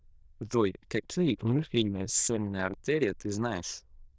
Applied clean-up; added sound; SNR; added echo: neural diffusion model UNIVERSE++.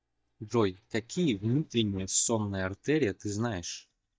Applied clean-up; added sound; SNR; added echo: neural mask model DeepFilterNet 3.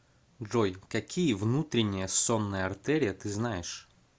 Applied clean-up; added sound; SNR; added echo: none; none; none; none.